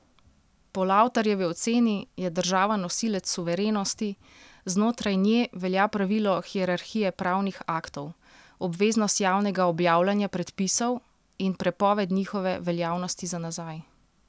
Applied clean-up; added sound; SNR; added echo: none; none; none; none.